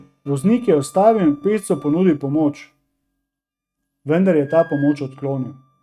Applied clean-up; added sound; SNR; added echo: neural mask model RNNoise.